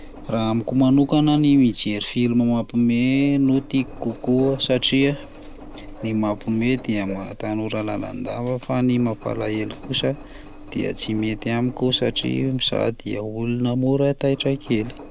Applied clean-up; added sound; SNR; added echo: none; Engine; 17 dB; none.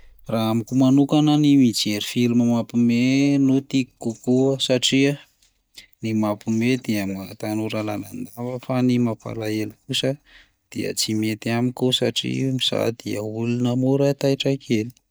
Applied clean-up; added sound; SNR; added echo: neural mask model DeepFilterNet 3.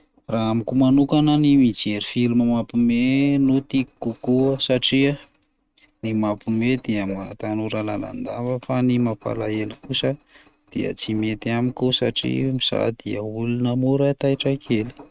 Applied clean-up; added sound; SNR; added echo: neural mask model RNNoise.